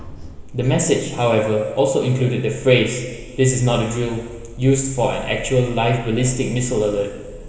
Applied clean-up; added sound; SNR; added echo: none; Sliding door; 17 dB; reverberation time 2.1 s.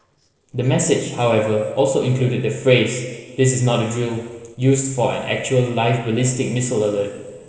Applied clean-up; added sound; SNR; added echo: neural separator model SepFormer DNS4.